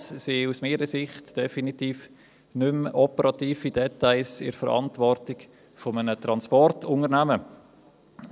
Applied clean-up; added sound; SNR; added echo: none; none; none; none.